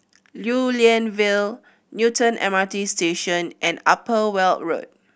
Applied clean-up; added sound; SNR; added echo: none; none; none; none.